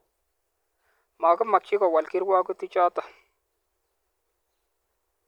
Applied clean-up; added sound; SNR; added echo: none; none; none; none.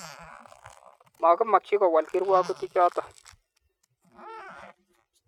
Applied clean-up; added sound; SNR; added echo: neural mask model RNNoise.